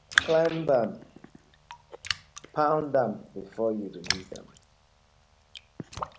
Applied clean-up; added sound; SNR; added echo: none; Raindrop; 6 dB; none.